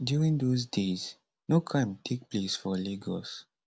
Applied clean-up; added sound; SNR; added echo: none; none; none; none.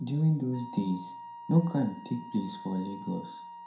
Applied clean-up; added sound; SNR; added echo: none; Wind instrument, woodwind instrument; 15 dB; reverberation time 0.4 s.